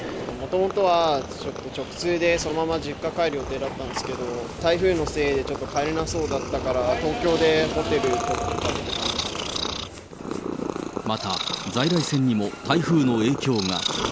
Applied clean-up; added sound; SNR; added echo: none; Purr; 8 dB; none.